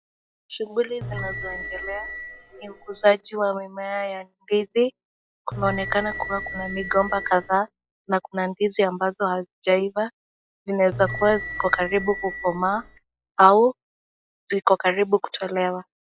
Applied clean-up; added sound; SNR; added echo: classical method log-MMSE.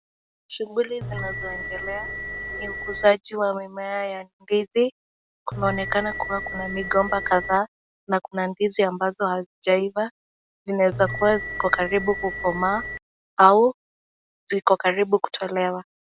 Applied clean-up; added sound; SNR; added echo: none; Bell; 8 dB; none.